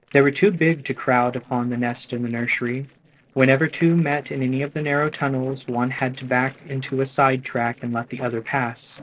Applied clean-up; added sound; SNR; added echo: neural separator model SepFormer DNS4.